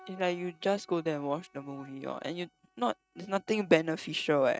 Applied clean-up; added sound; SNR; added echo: neural mask model RNNoise.